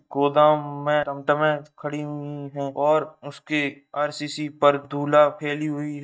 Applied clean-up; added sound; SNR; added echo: neural mask model DeepFilterNet 3.